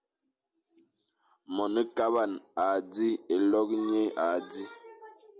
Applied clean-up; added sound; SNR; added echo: none; none; none; none.